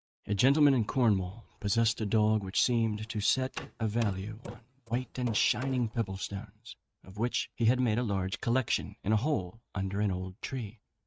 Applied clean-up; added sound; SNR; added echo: neural mask model RNNoise.